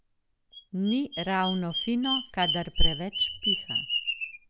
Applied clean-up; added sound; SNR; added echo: none; Bird vocalization, bird call, bird song; 3 dB; none.